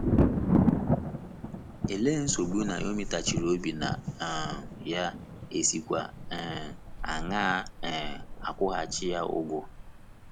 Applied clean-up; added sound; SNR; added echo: none; Thunder; 0 dB; none.